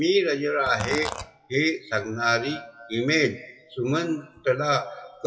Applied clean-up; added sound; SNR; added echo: classical method WPE with log-MMSE.